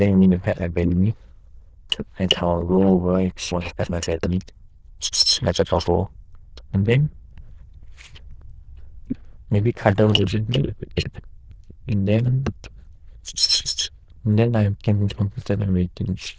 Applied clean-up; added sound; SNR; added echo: neural diffusion model UNIVERSE++.